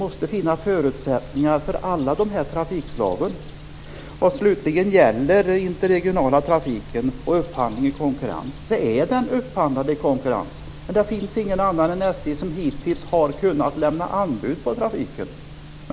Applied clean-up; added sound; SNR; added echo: none; Bird; 17 dB; none.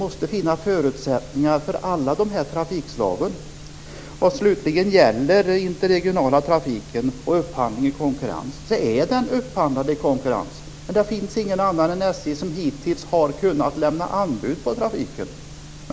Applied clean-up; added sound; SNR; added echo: none; none; none; none.